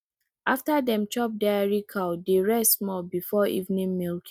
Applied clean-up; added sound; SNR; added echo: none; none; none; none.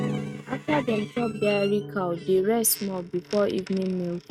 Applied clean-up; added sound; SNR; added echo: neural mask model RNNoise.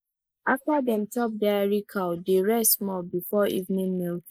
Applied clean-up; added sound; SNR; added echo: neural mask model Resemble Enhance denoiser.